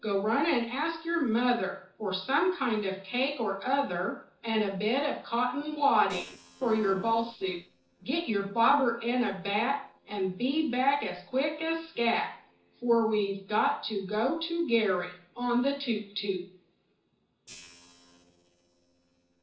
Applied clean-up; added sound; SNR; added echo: neural separator model SepFormer DNS4.